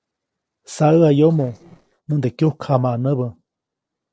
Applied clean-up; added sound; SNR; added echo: neural separator model SepFormer DNS4.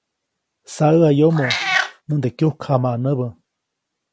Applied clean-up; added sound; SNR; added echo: none; Meow; 2 dB; none.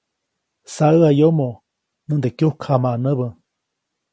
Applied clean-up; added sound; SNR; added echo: none; none; none; none.